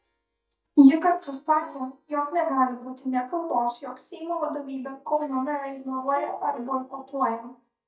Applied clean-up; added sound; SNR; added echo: neural mask model DeepFilterNet 3.